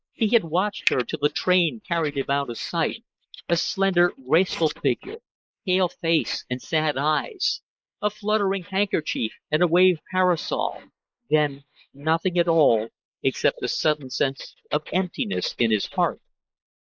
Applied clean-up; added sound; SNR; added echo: neural mask model Resemble Enhance denoiser.